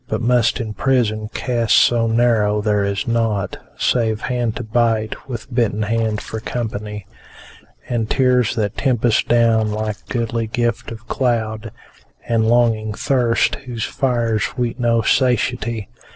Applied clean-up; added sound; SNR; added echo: neural separator model SepFormer DNS4.